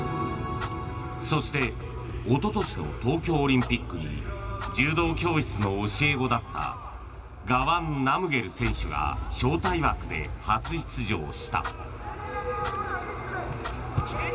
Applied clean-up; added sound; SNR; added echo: none; Clock; 7 dB; reverberation time 2.7 s.